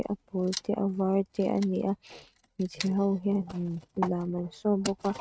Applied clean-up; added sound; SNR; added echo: neural mask model RNNoise.